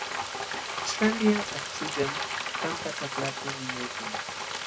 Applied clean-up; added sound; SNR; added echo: none; Frying (food); 1 dB; reverberation time 0.2 s.